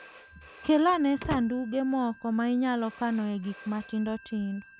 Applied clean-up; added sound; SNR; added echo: none; Slam / Wood + Telephone; 14 dB; none.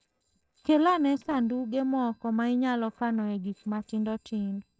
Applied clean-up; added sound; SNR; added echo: neural separator model SepFormer DNS4.